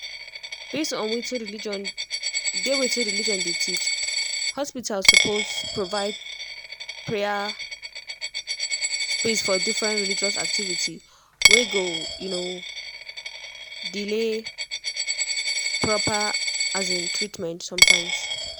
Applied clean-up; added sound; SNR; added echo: none; Coin (dropping); -5 dB; none.